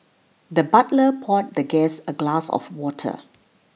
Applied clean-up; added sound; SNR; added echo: none; none; none; none.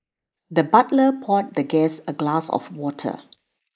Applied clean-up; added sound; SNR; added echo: neural mask model Resemble Enhance denoiser.